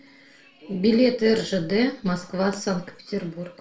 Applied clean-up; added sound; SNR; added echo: none; none; none; reverberation time 0.3 s.